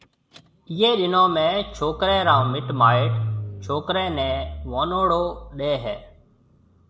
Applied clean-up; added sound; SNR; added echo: none; Engine starting / Car; 8 dB; none.